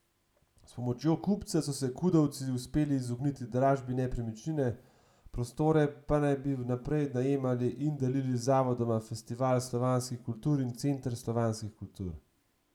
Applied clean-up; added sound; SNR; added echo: none; none; none; none.